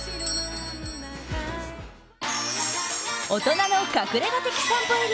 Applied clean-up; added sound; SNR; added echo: none; Bell / Doorbell; 13 dB; none.